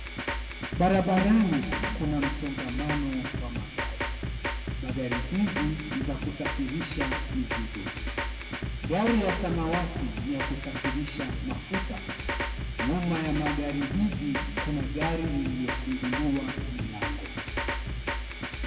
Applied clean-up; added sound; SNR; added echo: none; Drum kit; 2 dB; reverberation time 1.5 s.